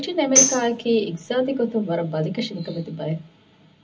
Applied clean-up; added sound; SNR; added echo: none; Tambourine; -1 dB; reverberation time 0.4 s.